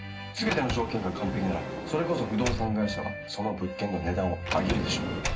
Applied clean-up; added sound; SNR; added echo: none; Sliding door; 5 dB; reverberation time 0.4 s.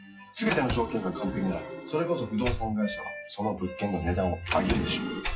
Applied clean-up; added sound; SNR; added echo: classical method WPE with log-MMSE.